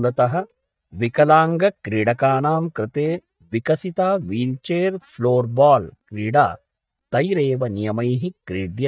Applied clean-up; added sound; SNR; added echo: neural mask model DeepFilterNet 3.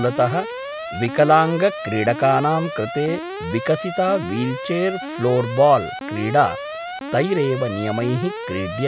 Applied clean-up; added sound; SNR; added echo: none; Alarm; 9 dB; none.